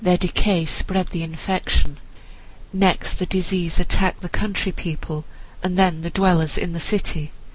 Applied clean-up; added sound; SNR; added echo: none; none; none; none.